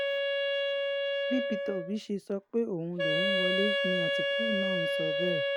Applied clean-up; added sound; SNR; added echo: none; Wind instrument, woodwind instrument; -5 dB; none.